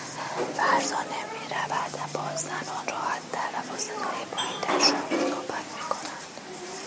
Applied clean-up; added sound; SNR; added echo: none; none; none; none.